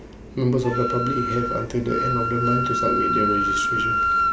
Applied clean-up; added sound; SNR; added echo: none; Wind instrument, woodwind instrument; -1 dB; none.